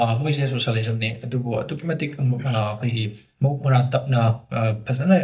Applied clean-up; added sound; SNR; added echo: neural mask model DeepFilterNet 3.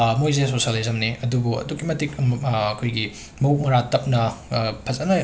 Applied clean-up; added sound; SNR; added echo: none; none; none; none.